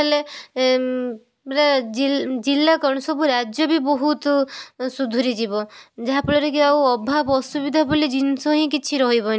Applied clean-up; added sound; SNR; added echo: none; none; none; none.